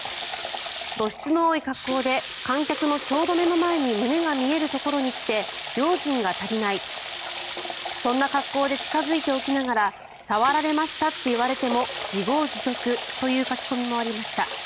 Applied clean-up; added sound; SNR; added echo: none; Water tap, faucet / Water; 2 dB; none.